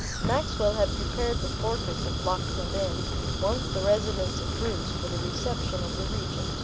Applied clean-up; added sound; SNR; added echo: none; Fire; -2 dB; none.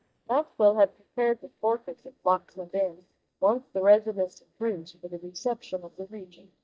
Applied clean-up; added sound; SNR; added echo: neural mask model DeepFilterNet 3.